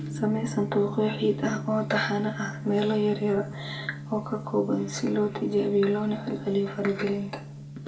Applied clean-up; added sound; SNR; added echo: none; Gong; 10 dB; reverberation time 0.2 s.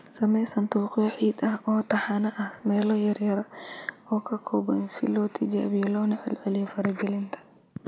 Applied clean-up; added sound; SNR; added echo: none; none; none; none.